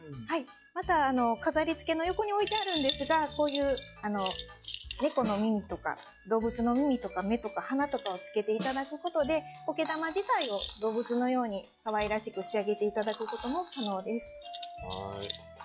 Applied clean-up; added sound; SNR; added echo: classical method log-MMSE.